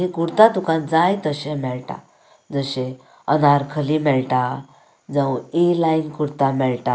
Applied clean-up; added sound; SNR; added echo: none; none; none; none.